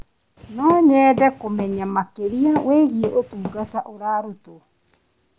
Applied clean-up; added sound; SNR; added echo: none; Walk, footsteps; 13 dB; none.